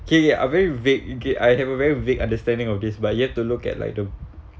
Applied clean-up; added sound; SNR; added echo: none; none; none; none.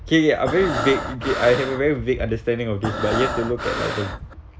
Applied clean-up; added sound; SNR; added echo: none; Breathing; 6 dB; none.